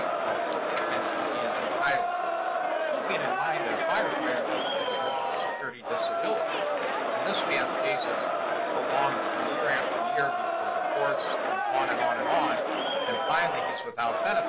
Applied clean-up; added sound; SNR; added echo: none; Crowd; -5 dB; none.